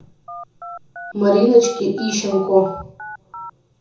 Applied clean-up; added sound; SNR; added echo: none; Telephone; 16 dB; reverberation time 0.6 s.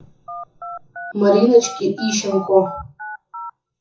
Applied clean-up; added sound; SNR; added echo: classical method WPE with log-MMSE.